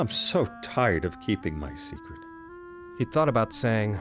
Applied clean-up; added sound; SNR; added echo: none; Wind instrument, woodwind instrument; 17 dB; none.